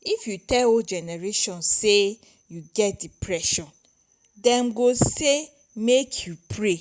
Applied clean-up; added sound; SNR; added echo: none; none; none; none.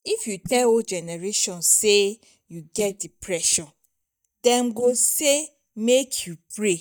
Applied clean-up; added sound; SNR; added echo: neural mask model DeepFilterNet 3.